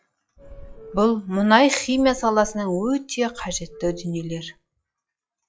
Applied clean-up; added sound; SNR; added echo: classical method log-MMSE.